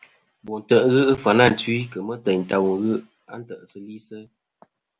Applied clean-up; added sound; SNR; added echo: none; none; none; none.